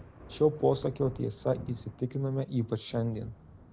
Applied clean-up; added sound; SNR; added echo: none; Thunder; 16 dB; none.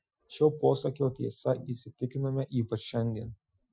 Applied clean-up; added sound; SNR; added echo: classical method Wiener filter.